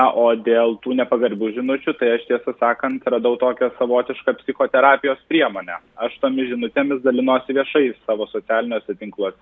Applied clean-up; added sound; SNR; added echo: none; none; none; none.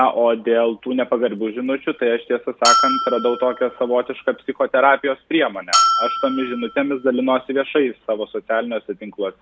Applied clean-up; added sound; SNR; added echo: none; Bell; 2 dB; none.